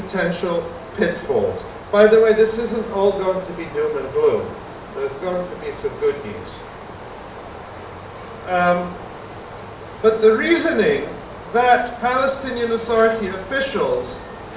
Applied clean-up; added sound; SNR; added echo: none; Stream; 15 dB; reverberation time 0.5 s.